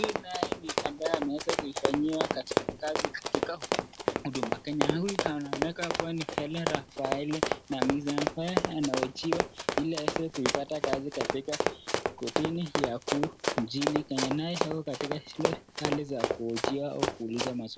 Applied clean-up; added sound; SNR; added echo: none; Run; -2 dB; none.